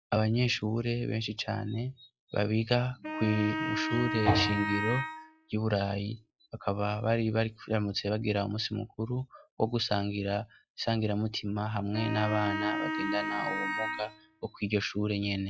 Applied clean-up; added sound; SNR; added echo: classical method log-MMSE.